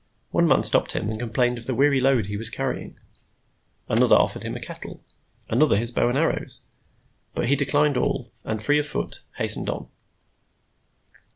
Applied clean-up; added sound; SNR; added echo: none; none; none; none.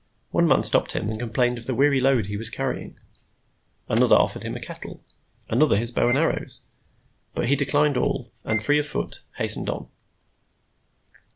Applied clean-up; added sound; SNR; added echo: none; Bowed string instrument; 11 dB; none.